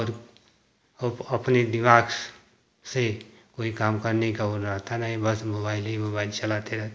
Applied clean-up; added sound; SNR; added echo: none; none; none; none.